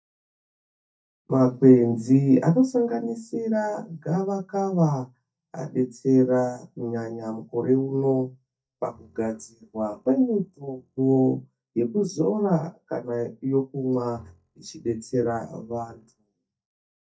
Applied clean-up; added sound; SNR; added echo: neural mask model DeepFilterNet 3.